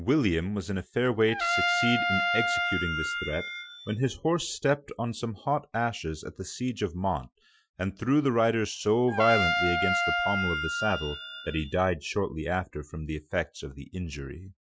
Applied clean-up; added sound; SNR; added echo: classical method Wiener filter.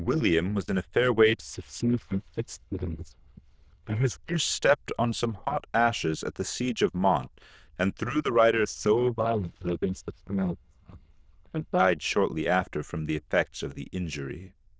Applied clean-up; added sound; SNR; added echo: neural diffusion model UNIVERSE++.